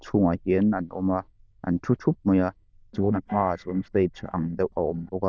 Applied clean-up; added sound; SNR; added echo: neural diffusion model UNIVERSE++.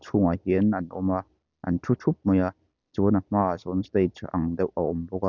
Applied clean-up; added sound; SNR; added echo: none; none; none; none.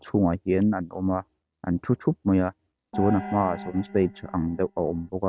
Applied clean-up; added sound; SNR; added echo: neural mask model RNNoise.